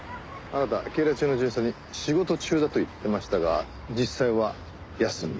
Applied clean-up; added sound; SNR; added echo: none; none; none; none.